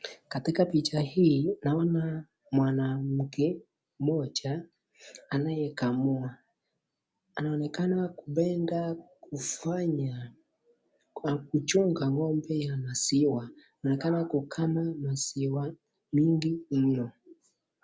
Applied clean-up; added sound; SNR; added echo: none; none; none; none.